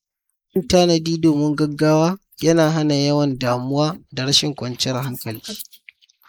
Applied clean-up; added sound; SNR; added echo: neural mask model Resemble Enhance denoiser.